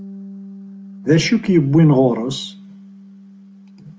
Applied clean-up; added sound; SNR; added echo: none; Bass guitar; 18 dB; none.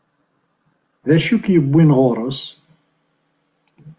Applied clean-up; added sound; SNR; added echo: none; none; none; none.